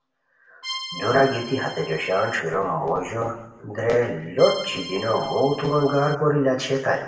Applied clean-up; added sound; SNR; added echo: none; Accordion; 12 dB; reverberation time 0.9 s.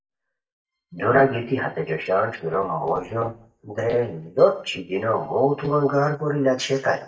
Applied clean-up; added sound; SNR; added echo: neural mask model DeepFilterNet 3.